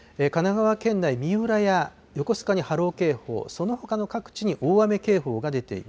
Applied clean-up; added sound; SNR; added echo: none; none; none; none.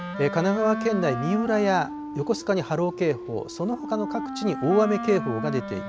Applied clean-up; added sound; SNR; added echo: none; Wind instrument, woodwind instrument; 8 dB; none.